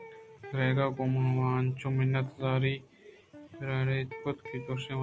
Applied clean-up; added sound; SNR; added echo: none; Electric guitar; 18 dB; none.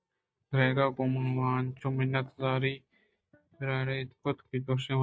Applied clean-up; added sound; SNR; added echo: neural mask model DeepFilterNet 3.